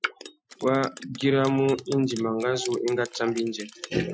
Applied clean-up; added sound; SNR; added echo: classical method Wiener filter.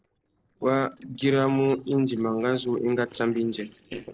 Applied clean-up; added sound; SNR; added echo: neural separator model SepFormer DNS4.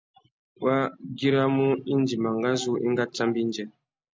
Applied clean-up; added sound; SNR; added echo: none; none; none; none.